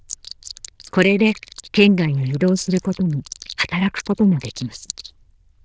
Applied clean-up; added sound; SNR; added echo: neural diffusion model UNIVERSE++.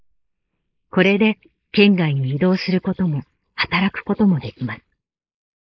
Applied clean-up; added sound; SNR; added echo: neural mask model Resemble Enhance denoiser.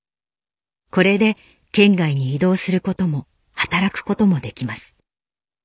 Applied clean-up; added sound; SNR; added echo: none; none; none; none.